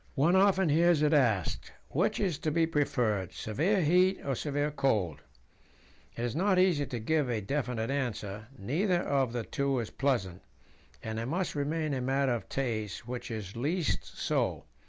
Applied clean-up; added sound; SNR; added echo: none; none; none; none.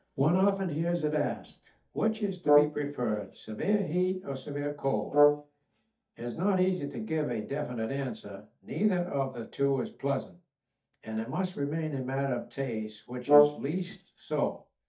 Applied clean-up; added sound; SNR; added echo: neural mask model DeepFilterNet 3.